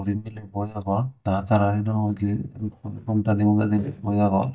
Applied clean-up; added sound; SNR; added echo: neural mask model DeepFilterNet 3.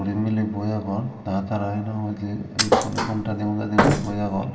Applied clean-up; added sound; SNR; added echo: none; Thump, thud; -2 dB; reverberation time 2.5 s.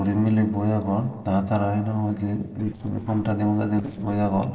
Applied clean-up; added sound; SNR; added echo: neural separator model SepFormer DNS4.